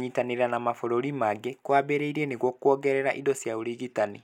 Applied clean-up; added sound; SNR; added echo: none; none; none; none.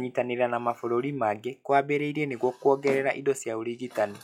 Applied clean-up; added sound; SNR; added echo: classical method log-MMSE.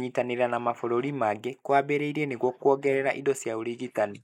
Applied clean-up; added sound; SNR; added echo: neural mask model Resemble Enhance denoiser.